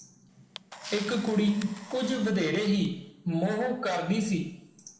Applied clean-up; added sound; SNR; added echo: none; Camera; 16 dB; reverberation time 0.7 s.